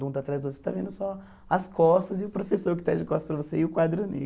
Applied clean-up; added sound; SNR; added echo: none; none; none; none.